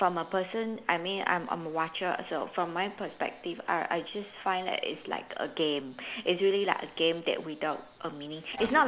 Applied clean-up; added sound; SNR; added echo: none; none; none; none.